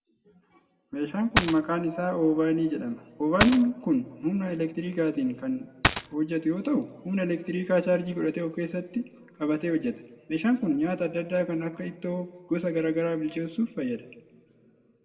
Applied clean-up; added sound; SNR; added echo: none; Coin (dropping); -2 dB; reverberation time 1.7 s.